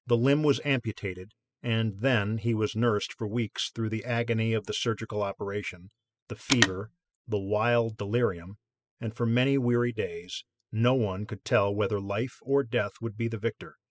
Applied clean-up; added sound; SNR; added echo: classical method spectral subtraction.